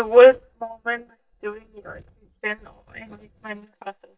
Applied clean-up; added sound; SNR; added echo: neural mask model DeepFilterNet 3.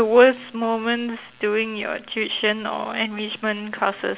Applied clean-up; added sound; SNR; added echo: none; none; none; none.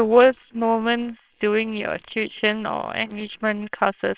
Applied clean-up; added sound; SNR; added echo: neural separator model SepFormer WHAMR!.